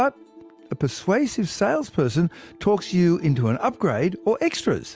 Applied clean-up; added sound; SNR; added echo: none; none; none; none.